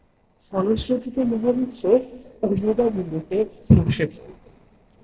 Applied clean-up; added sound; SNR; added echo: neural separator model SepFormer DNS4.